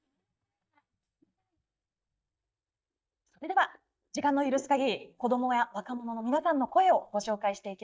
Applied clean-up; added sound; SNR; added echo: neural mask model DeepFilterNet 3.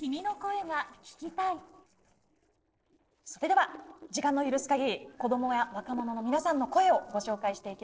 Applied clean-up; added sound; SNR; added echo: neural separator model SepFormer DNS4.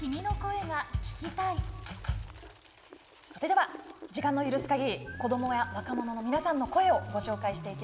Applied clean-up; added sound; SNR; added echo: none; Wind; 18 dB; reverberation time 1.1 s.